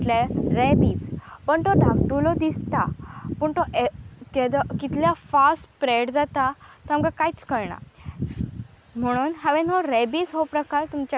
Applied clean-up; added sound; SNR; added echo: none; none; none; none.